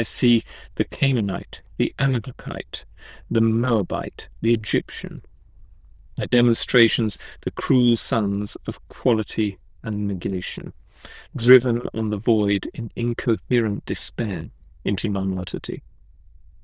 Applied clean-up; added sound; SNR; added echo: neural diffusion model UNIVERSE++.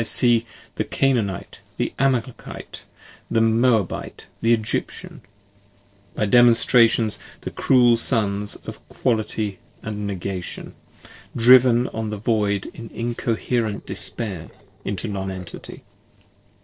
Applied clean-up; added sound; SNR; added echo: neural separator model SepFormer DNS4.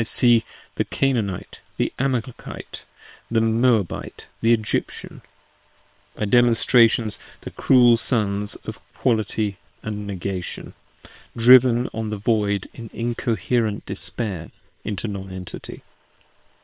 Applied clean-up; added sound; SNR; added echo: neural separator model SepFormer WHAM!.